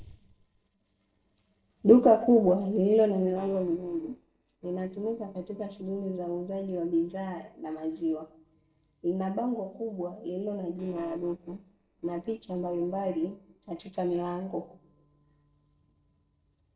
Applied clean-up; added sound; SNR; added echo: neural separator model SepFormer DNS4.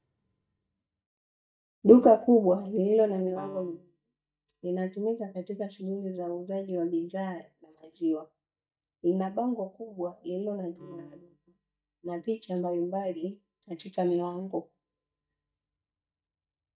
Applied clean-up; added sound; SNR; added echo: neural mask model DeepFilterNet 3.